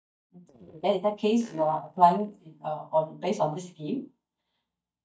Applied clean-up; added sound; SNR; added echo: neural mask model DeepFilterNet 3.